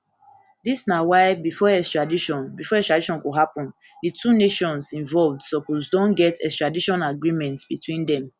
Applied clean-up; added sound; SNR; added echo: none; none; none; none.